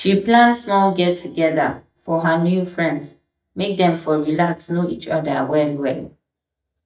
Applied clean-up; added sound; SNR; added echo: neural mask model DeepFilterNet 3.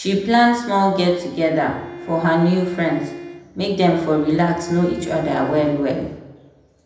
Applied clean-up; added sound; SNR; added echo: none; Bowed string instrument; 15 dB; reverberation time 0.8 s.